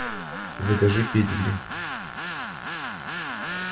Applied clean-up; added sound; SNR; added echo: none; Tools; 3 dB; reverberation time 0.2 s.